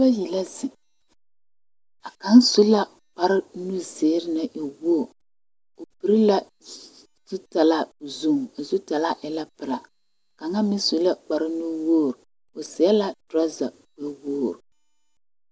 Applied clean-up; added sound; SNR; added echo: none; none; none; none.